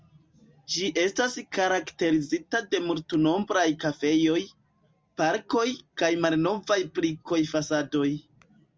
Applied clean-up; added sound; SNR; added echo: none; none; none; none.